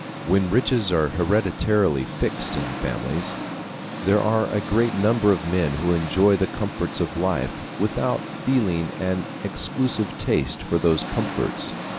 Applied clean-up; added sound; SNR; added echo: none; Engine; 9 dB; none.